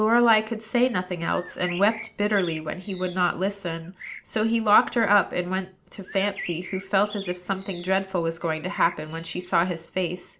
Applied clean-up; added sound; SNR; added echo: none; Bird; 16 dB; none.